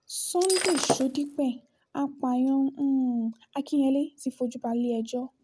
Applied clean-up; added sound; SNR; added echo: none; Shatter; 2 dB; none.